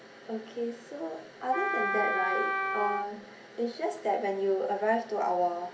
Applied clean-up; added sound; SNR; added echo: none; Wind instrument, woodwind instrument; 0 dB; reverberation time 0.3 s.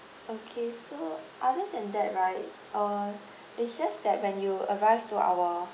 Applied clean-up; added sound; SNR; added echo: none; none; none; none.